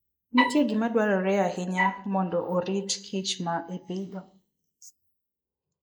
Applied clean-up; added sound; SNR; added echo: neural mask model Resemble Enhance denoiser.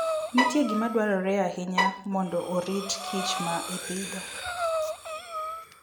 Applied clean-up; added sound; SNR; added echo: none; Breathing + Bowed string instrument; 2 dB; none.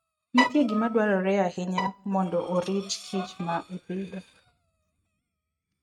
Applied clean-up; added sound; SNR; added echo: neural mask model RNNoise.